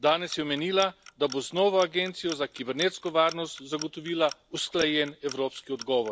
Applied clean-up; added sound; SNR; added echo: none; Clock; 18 dB; none.